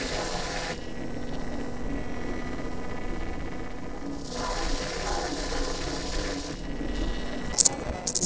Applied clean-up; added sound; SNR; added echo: neural separator model SepFormer DNS4.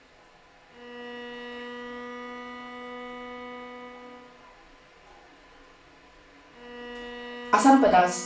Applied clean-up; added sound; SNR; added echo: none; Bowed string instrument; 12 dB; reverberation time 0.4 s.